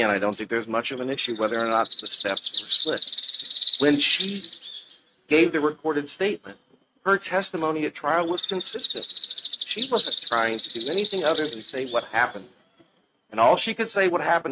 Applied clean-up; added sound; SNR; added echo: neural mask model RNNoise.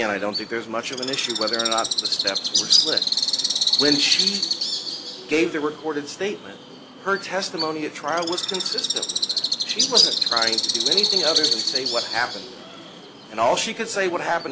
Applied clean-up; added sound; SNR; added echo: none; Bird; -2 dB; none.